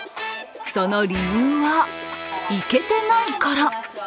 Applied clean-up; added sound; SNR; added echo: none; none; none; none.